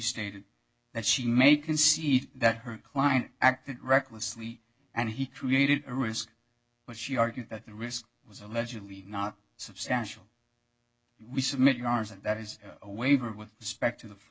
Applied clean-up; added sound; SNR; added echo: none; none; none; none.